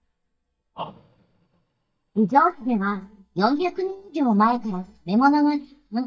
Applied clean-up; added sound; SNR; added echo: neural mask model DeepFilterNet 3.